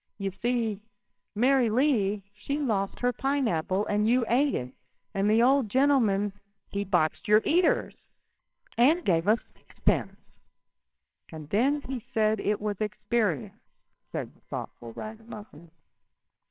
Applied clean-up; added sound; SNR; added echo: neural separator model SepFormer WHAMR!.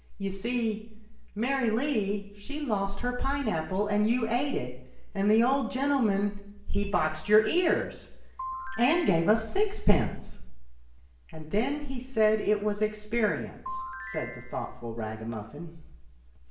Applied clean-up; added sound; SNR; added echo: none; Ringtone / Chime; 12 dB; reverberation time 0.7 s.